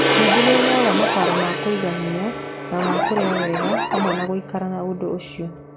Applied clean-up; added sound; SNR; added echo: none; Alarm + Gong; -1 dB; none.